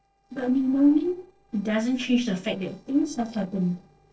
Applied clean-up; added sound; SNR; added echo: neural separator model SepFormer DNS4.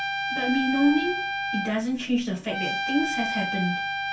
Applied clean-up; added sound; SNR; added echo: none; Trumpet; 2 dB; reverberation time 0.1 s.